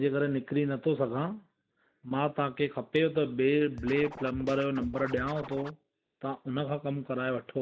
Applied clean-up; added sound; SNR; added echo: none; Scratching (performance technique); 13 dB; none.